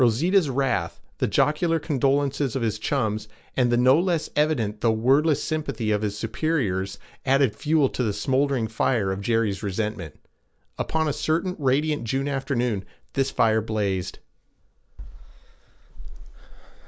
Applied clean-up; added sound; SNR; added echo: none; none; none; none.